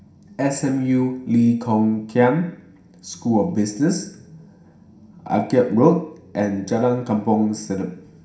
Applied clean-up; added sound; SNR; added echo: none; none; none; reverberation time 0.5 s.